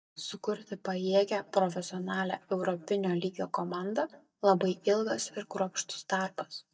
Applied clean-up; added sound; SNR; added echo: neural mask model DeepFilterNet 3.